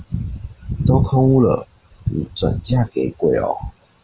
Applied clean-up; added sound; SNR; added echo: none; none; none; none.